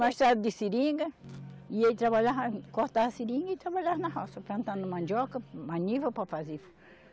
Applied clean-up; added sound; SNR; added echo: none; Guitar; 19 dB; none.